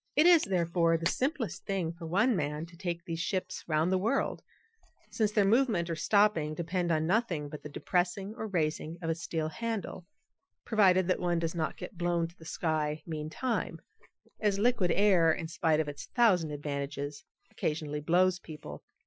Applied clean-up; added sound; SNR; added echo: classical method Wiener filter.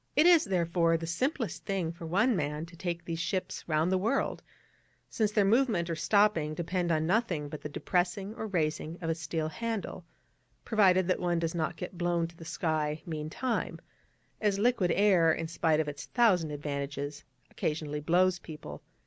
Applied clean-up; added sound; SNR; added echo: none; none; none; none.